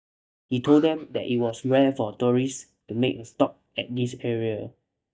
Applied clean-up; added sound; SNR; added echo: neural mask model DeepFilterNet 3.